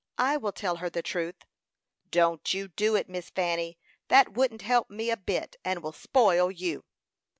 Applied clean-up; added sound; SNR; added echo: none; none; none; none.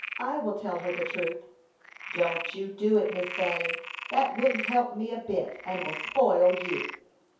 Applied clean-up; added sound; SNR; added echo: none; Frog; 9 dB; reverberation time 0.6 s.